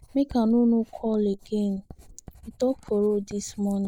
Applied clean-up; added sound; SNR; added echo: neural mask model Resemble Enhance denoiser.